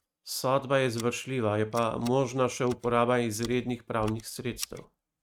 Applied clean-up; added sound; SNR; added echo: neural mask model RNNoise.